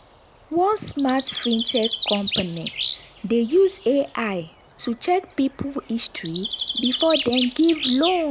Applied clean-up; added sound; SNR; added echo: none; Bird; 8 dB; none.